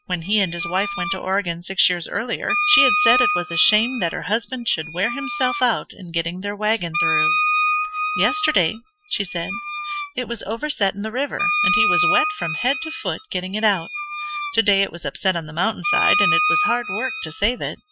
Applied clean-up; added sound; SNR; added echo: classical method Wiener filter.